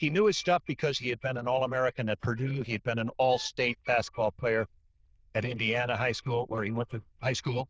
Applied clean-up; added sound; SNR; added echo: neural diffusion model UNIVERSE++.